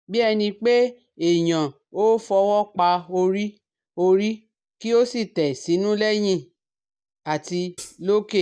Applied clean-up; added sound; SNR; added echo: neural mask model DeepFilterNet 3.